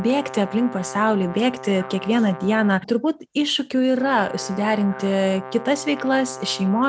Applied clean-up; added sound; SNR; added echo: none; Brass instrument; 15 dB; none.